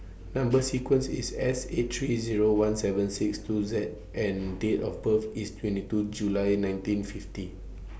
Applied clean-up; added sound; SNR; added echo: none; none; none; none.